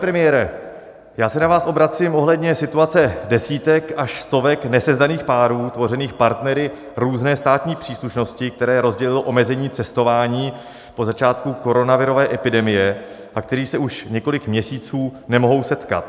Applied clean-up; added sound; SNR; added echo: none; none; none; none.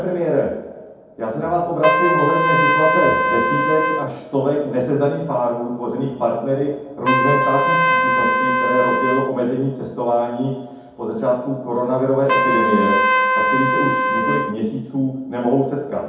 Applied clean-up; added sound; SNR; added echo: none; Trumpet; 0 dB; reverberation time 1.2 s.